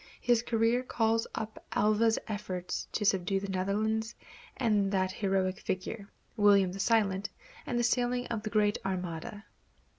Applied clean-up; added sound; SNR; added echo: none; none; none; none.